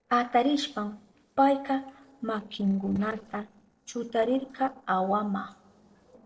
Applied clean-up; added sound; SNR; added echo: neural separator model SepFormer DNS4.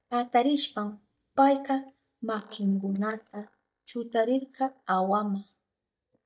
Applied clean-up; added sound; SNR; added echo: neural mask model DeepFilterNet 3.